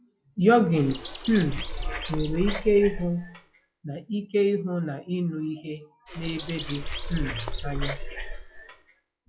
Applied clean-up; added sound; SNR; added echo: classical method log-MMSE.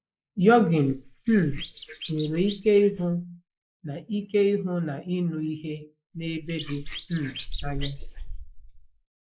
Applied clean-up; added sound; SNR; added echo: neural mask model Resemble Enhance denoiser.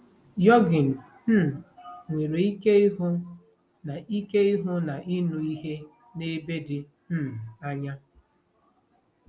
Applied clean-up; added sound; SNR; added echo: none; none; none; none.